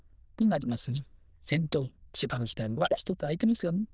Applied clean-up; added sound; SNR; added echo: neural diffusion model UNIVERSE++.